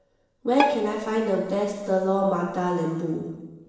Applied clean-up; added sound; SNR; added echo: none; Bowed string instrument; 7 dB; reverberation time 1.1 s.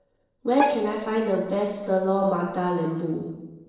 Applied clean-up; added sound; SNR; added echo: neural separator model SepFormer DNS4.